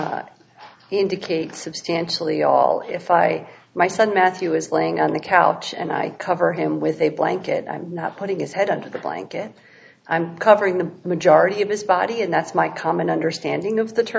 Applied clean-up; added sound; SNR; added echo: none; none; none; none.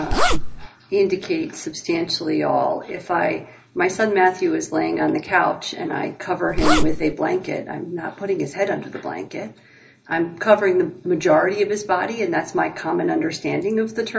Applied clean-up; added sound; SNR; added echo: none; Zipper (clothing); -4 dB; reverberation time 0.2 s.